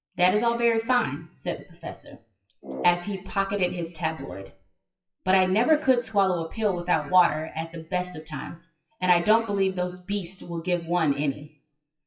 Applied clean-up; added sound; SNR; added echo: classical method WPE with log-MMSE.